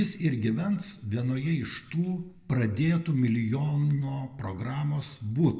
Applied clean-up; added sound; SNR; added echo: none; none; none; reverberation time 0.9 s.